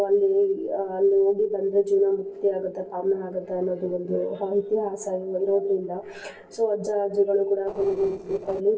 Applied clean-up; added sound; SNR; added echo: neural separator model SepFormer DNS4.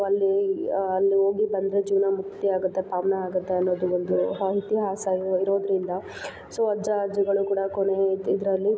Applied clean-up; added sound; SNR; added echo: none; none; none; none.